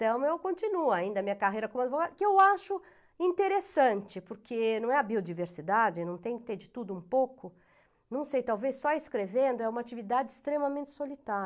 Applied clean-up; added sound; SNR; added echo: none; none; none; none.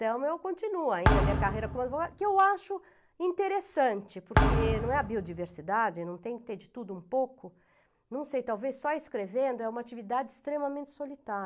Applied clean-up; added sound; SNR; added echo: none; Thump, thud; -2 dB; none.